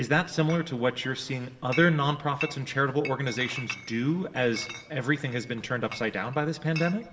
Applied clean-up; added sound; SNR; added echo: none; Chatter / Chink, clink; 14 dB; reverberation time 2.1 s.